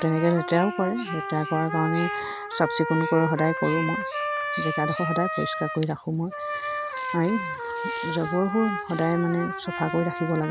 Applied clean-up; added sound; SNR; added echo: none; Trumpet; 5 dB; none.